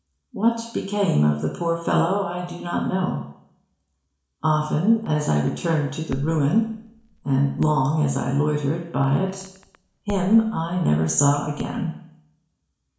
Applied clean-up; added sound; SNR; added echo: none; Crackle; 19 dB; reverberation time 0.7 s.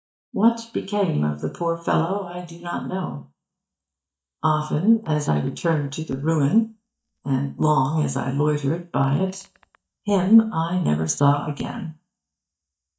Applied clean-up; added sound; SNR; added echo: neural mask model DeepFilterNet 3.